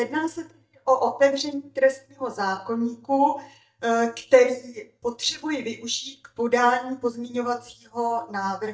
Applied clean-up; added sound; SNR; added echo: neural mask model DeepFilterNet 3.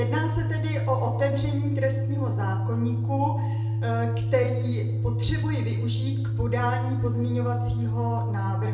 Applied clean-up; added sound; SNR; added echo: none; Organ; -4 dB; reverberation time 0.8 s.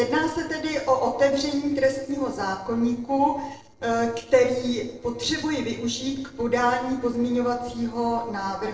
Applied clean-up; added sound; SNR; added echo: neural separator model SepFormer DNS4.